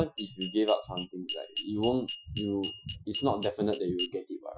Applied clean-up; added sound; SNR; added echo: classical method Wiener filter.